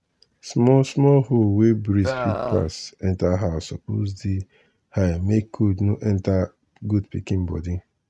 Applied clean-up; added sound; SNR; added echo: neural mask model RNNoise.